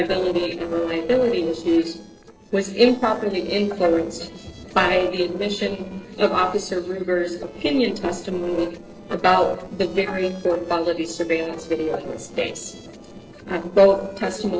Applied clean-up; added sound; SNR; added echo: neural separator model SepFormer DNS4.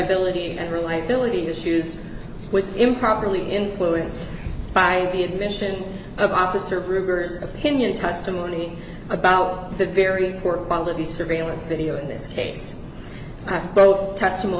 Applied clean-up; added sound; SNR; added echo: none; none; none; none.